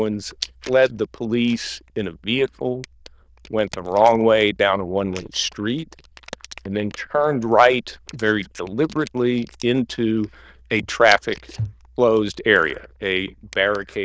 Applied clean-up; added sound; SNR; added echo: neural diffusion model UNIVERSE++.